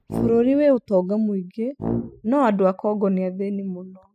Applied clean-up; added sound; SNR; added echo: classical method spectral subtraction.